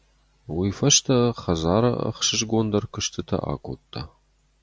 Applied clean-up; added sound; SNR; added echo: none; none; none; none.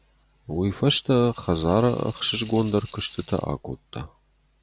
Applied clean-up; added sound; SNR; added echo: none; Rattle (instrument); 12 dB; none.